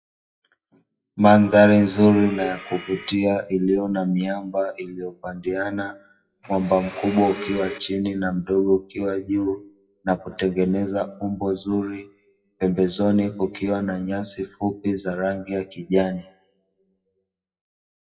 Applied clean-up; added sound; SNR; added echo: classical method WPE with log-MMSE.